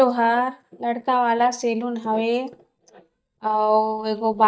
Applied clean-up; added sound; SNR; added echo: neural mask model DeepFilterNet 3.